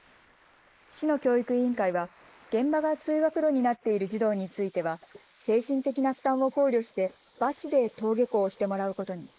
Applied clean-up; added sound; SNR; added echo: neural mask model Resemble Enhance denoiser.